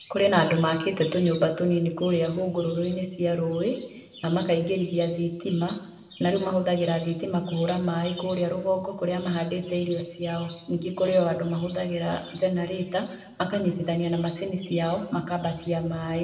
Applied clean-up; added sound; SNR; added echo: none; none; none; reverberation time 0.9 s.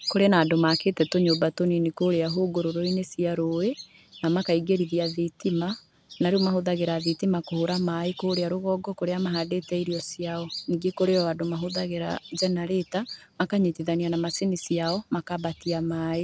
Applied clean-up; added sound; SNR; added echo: none; none; none; none.